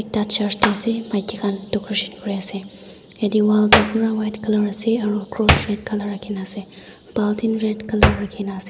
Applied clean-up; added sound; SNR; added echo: none; Hands; 4 dB; none.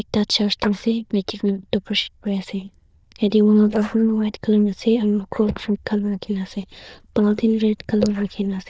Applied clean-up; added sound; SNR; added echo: neural diffusion model UNIVERSE++.